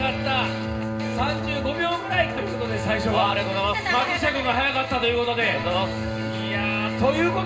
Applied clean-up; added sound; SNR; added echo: none; Bowed string instrument; 5 dB; reverberation time 0.2 s.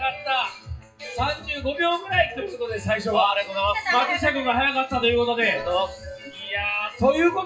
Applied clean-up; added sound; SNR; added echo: classical method WPE with log-MMSE.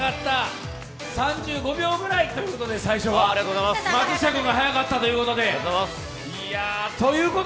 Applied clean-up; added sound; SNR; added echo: none; none; none; none.